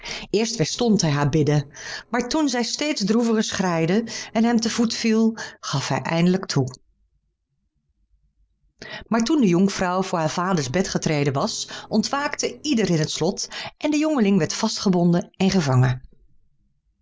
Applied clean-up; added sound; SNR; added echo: neural separator model SepFormer DNS4.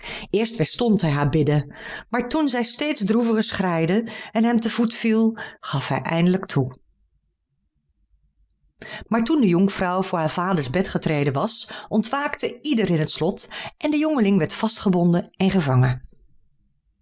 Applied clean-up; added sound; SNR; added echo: none; none; none; none.